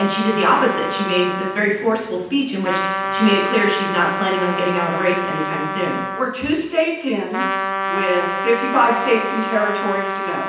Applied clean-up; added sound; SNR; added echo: none; Trumpet; 4 dB; reverberation time 0.9 s.